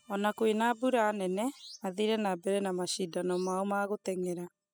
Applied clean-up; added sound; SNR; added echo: classical method spectral subtraction.